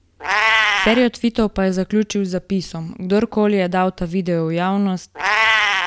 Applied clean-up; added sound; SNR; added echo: none; Meow; 3 dB; none.